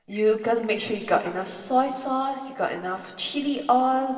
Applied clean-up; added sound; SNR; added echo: neural separator model SepFormer DNS4.